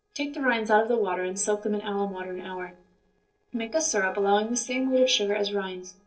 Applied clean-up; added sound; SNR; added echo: neural separator model SepFormer DNS4.